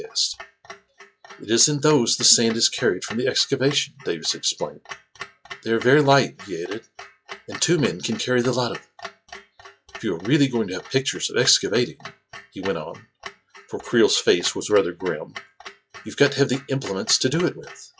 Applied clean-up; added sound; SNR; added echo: classical method log-MMSE.